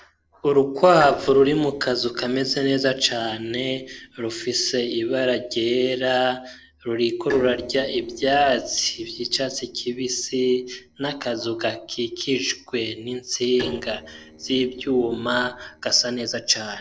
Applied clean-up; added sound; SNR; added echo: neural separator model SepFormer DNS4.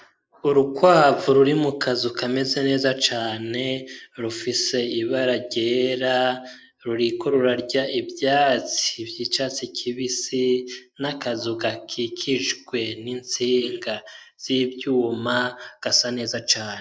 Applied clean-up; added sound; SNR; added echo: neural mask model Resemble Enhance denoiser.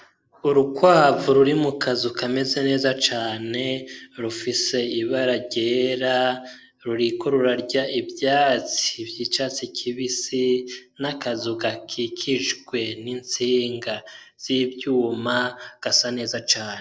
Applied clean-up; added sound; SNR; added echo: none; none; none; none.